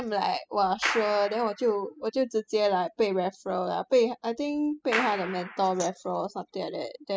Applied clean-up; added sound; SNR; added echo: classical method spectral subtraction.